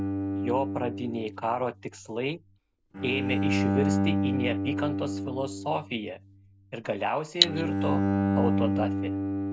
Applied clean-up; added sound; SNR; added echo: none; Bowed string instrument + Cutlery, silverware; -4 dB; none.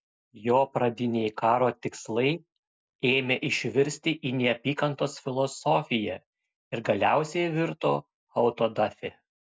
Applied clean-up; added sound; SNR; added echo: none; none; none; none.